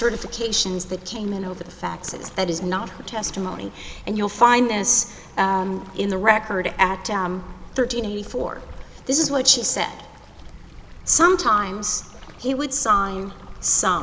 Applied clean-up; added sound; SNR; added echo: none; Waves, surf; 17 dB; none.